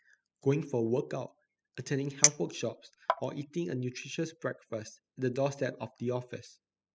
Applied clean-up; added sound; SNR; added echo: classical method spectral subtraction.